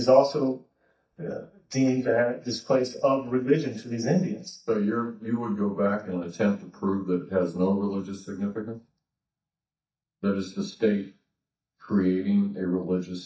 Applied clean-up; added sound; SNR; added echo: neural mask model DeepFilterNet 3.